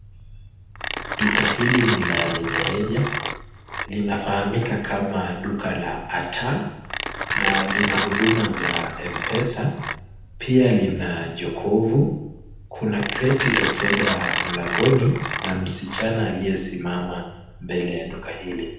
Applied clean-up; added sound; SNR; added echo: none; Mechanisms; 4 dB; reverberation time 0.9 s.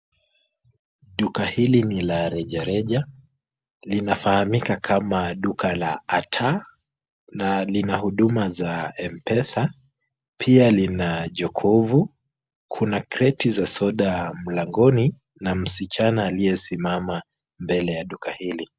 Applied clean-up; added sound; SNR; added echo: none; none; none; none.